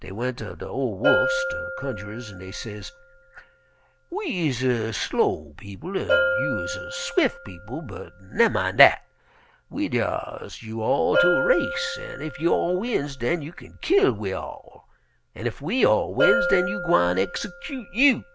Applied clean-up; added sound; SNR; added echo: none; Bell; 5 dB; none.